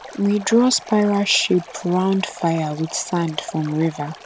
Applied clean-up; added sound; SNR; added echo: none; Stream; 18 dB; none.